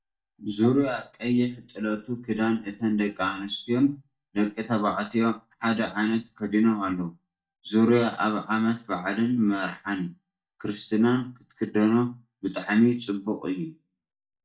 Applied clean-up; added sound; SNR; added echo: neural mask model DeepFilterNet 3.